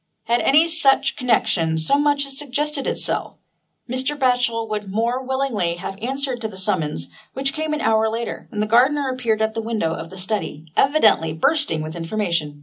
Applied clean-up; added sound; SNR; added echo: none; none; none; reverberation time 0.4 s.